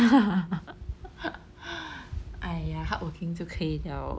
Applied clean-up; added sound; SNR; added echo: none; none; none; none.